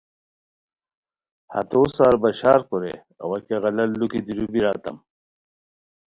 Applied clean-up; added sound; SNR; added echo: none; none; none; none.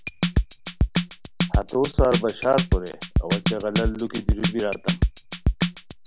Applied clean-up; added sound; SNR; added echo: none; Drum kit; -3 dB; none.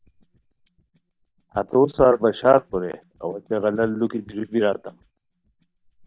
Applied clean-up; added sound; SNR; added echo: neural mask model DeepFilterNet 3.